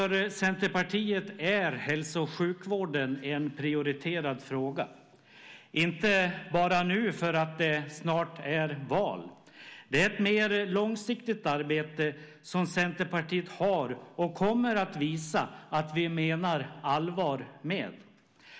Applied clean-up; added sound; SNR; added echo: none; none; none; none.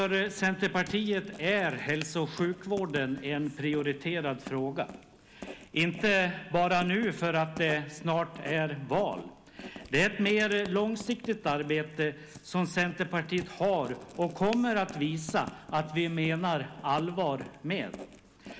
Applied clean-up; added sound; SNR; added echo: none; Writing; 18 dB; none.